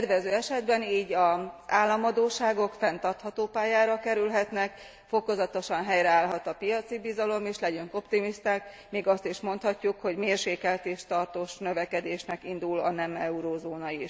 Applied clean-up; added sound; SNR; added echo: none; none; none; none.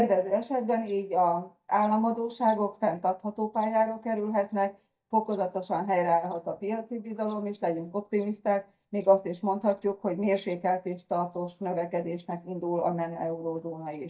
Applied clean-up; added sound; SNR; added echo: neural mask model DeepFilterNet 3.